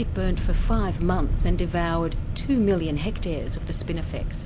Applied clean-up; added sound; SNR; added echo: none; Mechanisms; 12 dB; none.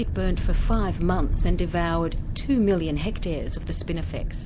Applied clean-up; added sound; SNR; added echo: none; none; none; none.